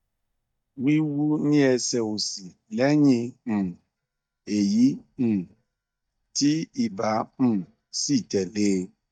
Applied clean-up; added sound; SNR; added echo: neural mask model DeepFilterNet 3.